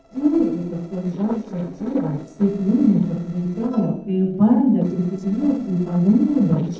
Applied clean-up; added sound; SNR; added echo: neural separator model SepFormer DNS4.